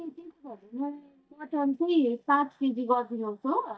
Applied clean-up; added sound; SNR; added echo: neural mask model DeepFilterNet 3.